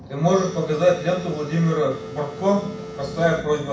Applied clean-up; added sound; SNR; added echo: none; Telephone; 14 dB; reverberation time 0.6 s.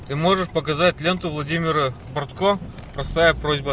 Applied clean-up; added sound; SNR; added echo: none; none; none; none.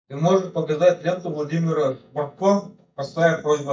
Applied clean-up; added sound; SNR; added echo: neural mask model DeepFilterNet 3.